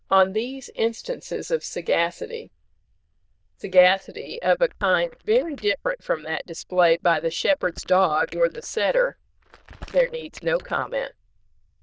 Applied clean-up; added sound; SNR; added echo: neural diffusion model UNIVERSE++.